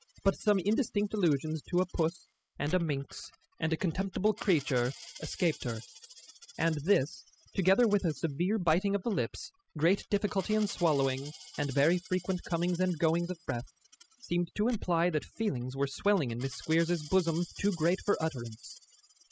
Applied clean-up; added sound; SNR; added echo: classical method spectral subtraction.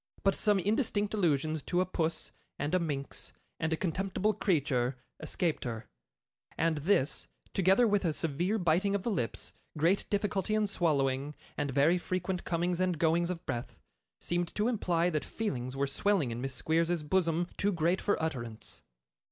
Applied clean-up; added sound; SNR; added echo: none; none; none; none.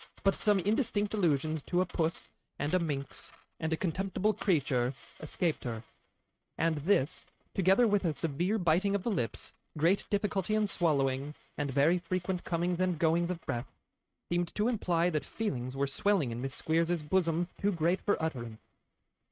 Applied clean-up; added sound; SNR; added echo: neural mask model RNNoise.